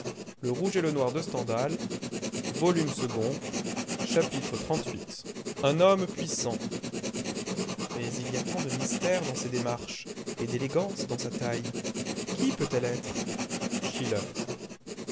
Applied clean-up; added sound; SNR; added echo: none; Writing; 3 dB; none.